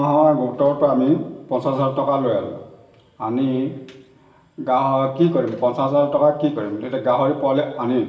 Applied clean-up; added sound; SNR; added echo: none; none; none; reverberation time 1.0 s.